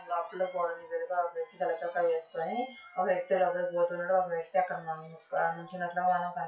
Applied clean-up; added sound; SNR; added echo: classical method WPE with log-MMSE.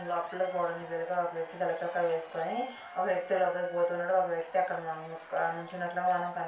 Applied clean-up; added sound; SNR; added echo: none; Applause / Crowd / Cheering; 17 dB; reverberation time 0.4 s.